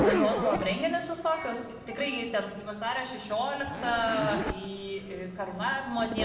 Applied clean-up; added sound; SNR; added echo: none; Zipper (clothing); 4 dB; reverberation time 0.9 s.